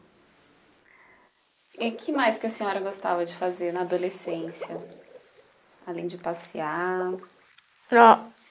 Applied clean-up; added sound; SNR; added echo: neural mask model Resemble Enhance denoiser.